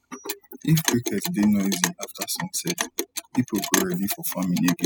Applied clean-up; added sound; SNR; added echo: classical method spectral subtraction.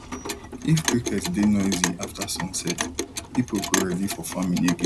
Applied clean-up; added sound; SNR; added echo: none; Clock; 4 dB; none.